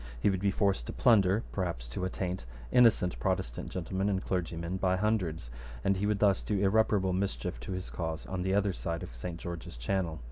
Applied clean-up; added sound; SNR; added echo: none; none; none; none.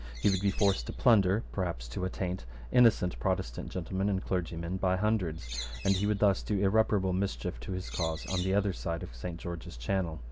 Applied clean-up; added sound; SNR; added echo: none; Bird; 12 dB; none.